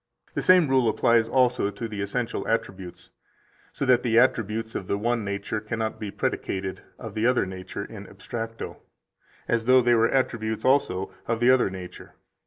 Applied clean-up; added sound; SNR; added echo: none; none; none; none.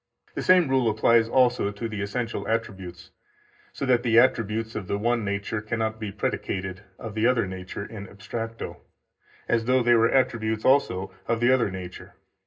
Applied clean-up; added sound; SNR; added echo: none; none; none; reverberation time 0.2 s.